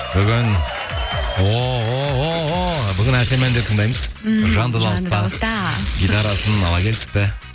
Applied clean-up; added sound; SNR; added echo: none; Tearing; 10 dB; none.